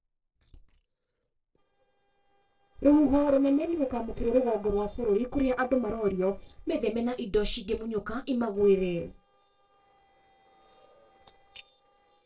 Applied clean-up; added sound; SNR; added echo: neural separator model SepFormer DNS4.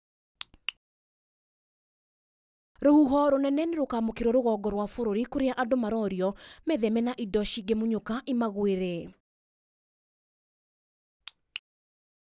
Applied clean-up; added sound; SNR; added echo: none; none; none; none.